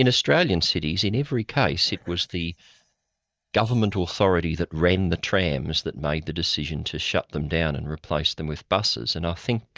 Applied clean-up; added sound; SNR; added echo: neural mask model DeepFilterNet 3.